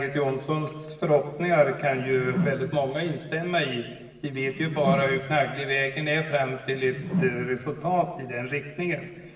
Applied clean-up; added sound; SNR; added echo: none; Whoosh, swoosh, swish; 6 dB; reverberation time 1.1 s.